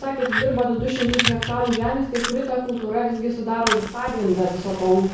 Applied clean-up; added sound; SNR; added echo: none; Fire; 8 dB; reverberation time 0.6 s.